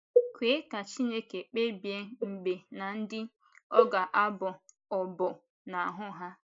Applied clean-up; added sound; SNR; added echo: neural mask model Resemble Enhance denoiser.